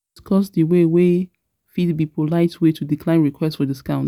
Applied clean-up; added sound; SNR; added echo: none; none; none; none.